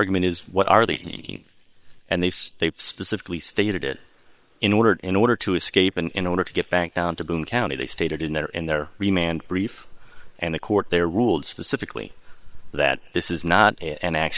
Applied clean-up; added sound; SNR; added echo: neural separator model SepFormer WHAM!.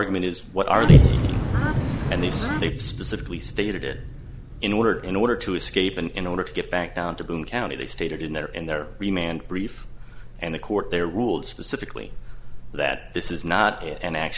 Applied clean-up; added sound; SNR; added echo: none; Bird / Fowl + Boom; 0 dB; none.